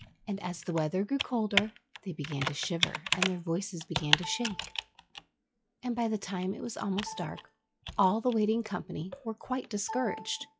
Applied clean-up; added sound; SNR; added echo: classical method log-MMSE.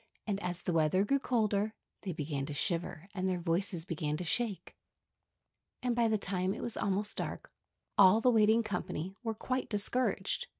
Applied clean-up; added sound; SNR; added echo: none; none; none; none.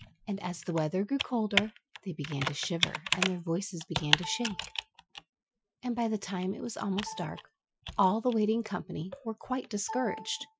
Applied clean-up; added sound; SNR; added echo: classical method Wiener filter.